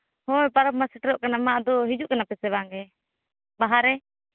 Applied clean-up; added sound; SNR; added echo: none; none; none; none.